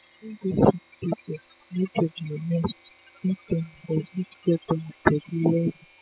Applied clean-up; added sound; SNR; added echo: classical method spectral subtraction.